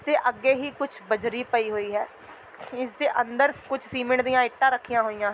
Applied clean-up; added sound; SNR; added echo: none; none; none; none.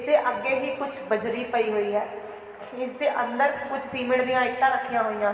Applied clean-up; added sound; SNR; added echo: none; none; none; reverberation time 2.2 s.